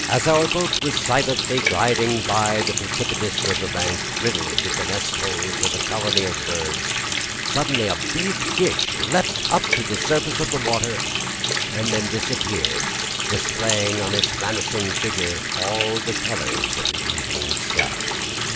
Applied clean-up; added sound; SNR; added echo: none; Water tap, faucet; -2 dB; none.